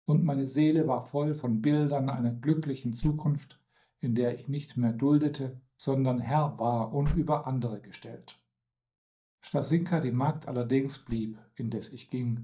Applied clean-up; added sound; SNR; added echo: neural mask model DeepFilterNet 3.